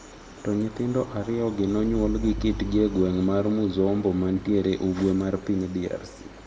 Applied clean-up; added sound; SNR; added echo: none; Stream; 13 dB; reverberation time 0.9 s.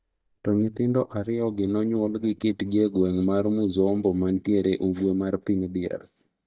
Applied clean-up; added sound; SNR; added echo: neural mask model DeepFilterNet 3.